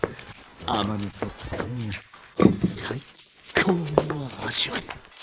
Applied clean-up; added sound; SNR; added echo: neural mask model Resemble Enhance denoiser.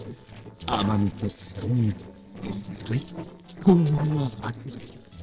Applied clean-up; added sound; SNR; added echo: neural separator model SepFormer DNS4.